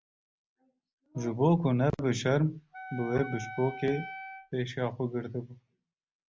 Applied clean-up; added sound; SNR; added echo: none; Wind instrument, woodwind instrument; 11 dB; none.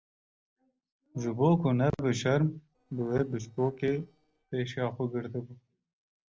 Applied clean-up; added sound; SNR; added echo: neural separator model SepFormer DNS4.